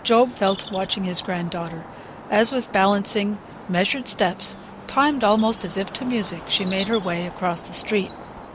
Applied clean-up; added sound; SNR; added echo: none; Bird vocalization, bird call, bird song + Traffic noise, roadway noise; 14 dB; none.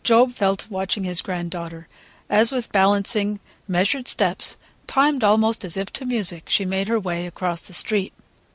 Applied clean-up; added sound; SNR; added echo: none; none; none; none.